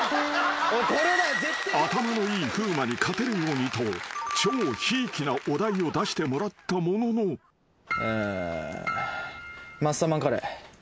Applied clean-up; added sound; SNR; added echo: none; Piano; 13 dB; none.